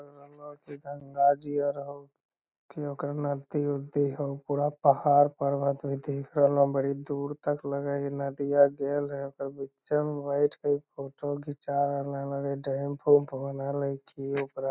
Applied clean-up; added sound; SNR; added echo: none; none; none; none.